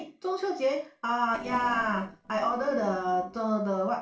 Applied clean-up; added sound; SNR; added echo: neural separator model SepFormer DNS4.